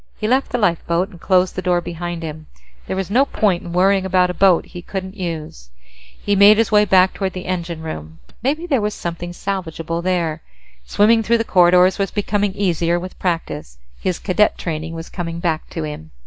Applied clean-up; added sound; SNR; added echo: neural mask model DeepFilterNet 3.